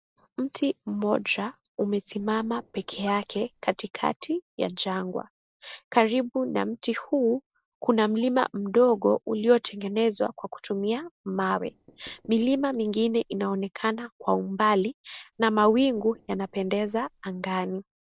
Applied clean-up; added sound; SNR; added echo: neural separator model SepFormer DNS4.